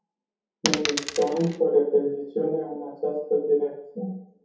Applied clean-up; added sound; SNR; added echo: none; Coin (dropping); 4 dB; reverberation time 0.7 s.